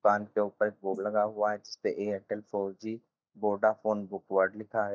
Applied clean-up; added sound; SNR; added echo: neural mask model DeepFilterNet 3.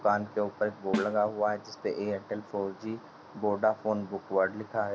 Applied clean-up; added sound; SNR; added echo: none; Snare drum; 8 dB; none.